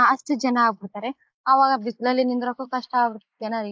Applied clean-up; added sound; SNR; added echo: neural mask model Resemble Enhance denoiser.